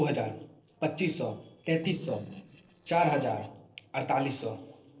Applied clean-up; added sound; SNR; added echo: neural separator model SepFormer DNS4.